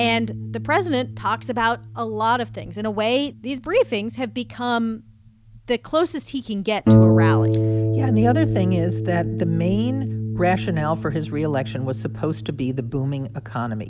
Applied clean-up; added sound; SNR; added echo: none; Harp; 1 dB; none.